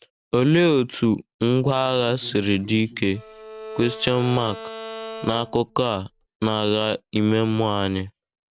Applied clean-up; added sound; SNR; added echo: none; Bowed string instrument; 15 dB; none.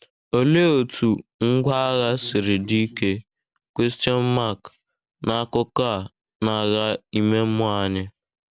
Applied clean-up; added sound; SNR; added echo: none; none; none; none.